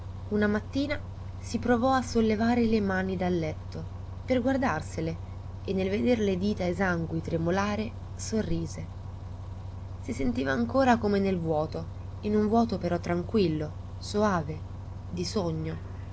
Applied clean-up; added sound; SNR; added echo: none; Bus; 9 dB; none.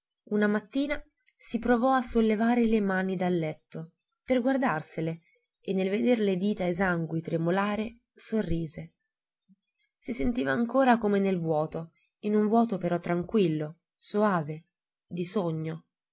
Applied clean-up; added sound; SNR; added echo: none; none; none; none.